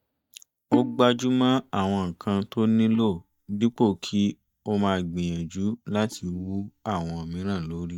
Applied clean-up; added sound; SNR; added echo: neural mask model DeepFilterNet 3.